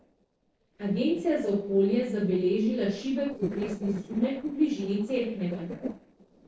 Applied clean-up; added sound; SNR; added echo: neural separator model SepFormer DNS4.